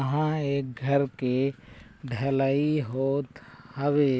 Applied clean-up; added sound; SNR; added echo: none; none; none; none.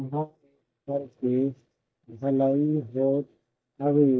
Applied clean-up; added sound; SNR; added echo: neural mask model DeepFilterNet 3.